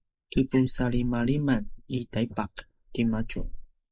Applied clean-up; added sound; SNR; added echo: neural mask model Resemble Enhance denoiser.